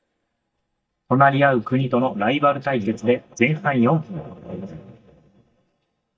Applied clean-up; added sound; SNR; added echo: neural mask model DeepFilterNet 3.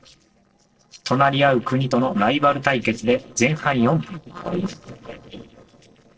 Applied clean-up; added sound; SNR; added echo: neural separator model SepFormer DNS4.